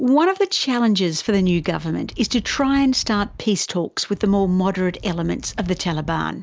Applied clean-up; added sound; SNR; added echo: none; Wind; 18 dB; none.